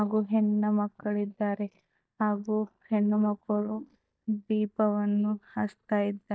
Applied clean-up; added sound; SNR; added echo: neural mask model DeepFilterNet 3.